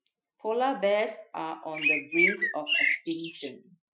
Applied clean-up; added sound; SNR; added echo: classical method Wiener filter.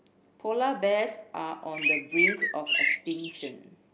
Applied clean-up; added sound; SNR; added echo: none; Bird; -3 dB; none.